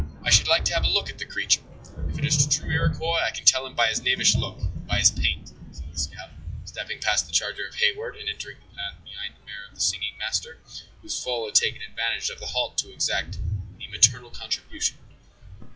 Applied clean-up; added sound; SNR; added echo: classical method log-MMSE.